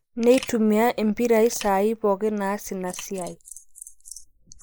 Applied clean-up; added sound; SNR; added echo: neural mask model Resemble Enhance denoiser.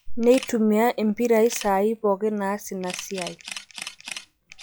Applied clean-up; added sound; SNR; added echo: classical method log-MMSE.